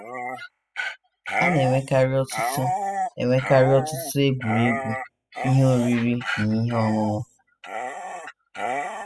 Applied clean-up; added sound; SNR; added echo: classical method spectral subtraction.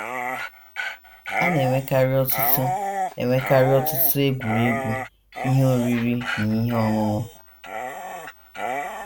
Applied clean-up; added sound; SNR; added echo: none; Dog; 6 dB; none.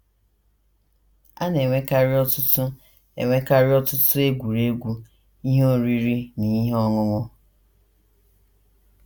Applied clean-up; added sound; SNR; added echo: none; none; none; none.